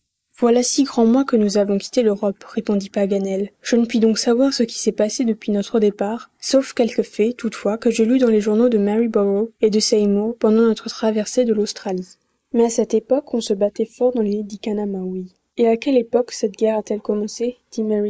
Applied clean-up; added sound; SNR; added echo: neural mask model Resemble Enhance denoiser.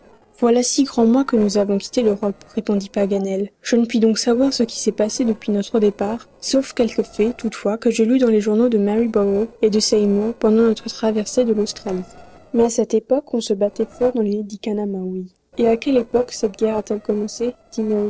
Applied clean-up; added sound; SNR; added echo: neural separator model SepFormer DNS4.